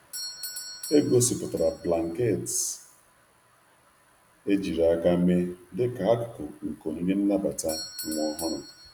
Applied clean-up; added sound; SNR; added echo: none; Doorbell; 16 dB; none.